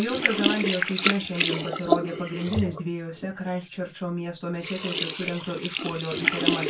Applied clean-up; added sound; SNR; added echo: none; Sink (filling or washing); -1 dB; reverberation time 0.2 s.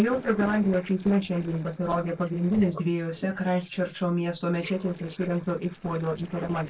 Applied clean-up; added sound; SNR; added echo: neural separator model SepFormer DNS4.